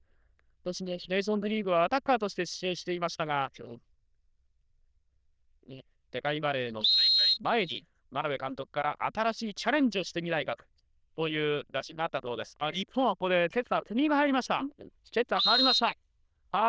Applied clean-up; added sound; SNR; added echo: neural diffusion model UNIVERSE++.